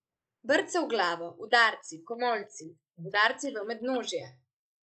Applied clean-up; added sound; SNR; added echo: neural mask model Resemble Enhance denoiser.